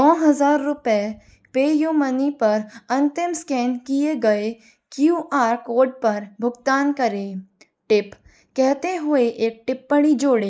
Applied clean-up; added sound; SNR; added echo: neural mask model Resemble Enhance denoiser.